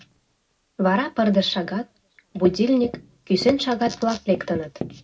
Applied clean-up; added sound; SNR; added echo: none; Tap; 18 dB; reverberation time 0.2 s.